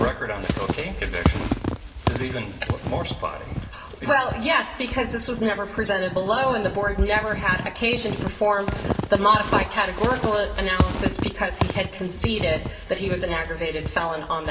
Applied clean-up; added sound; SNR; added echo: none; Squeak / Walk, footsteps; 4 dB; reverberation time 1.0 s.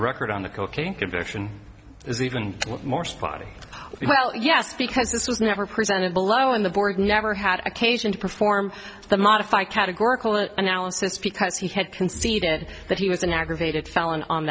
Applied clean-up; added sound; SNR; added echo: none; none; none; none.